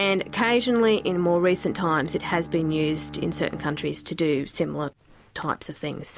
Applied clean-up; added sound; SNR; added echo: none; Bowed string instrument; 17 dB; none.